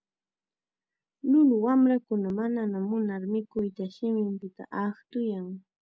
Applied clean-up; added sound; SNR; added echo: none; none; none; none.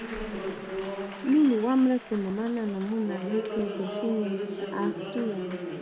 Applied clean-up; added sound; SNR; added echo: none; Applause; 7 dB; none.